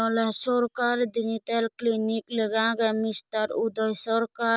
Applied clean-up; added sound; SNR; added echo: none; none; none; none.